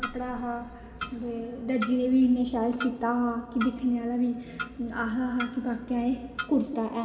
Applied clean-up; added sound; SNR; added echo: none; Clock; 13 dB; reverberation time 2.0 s.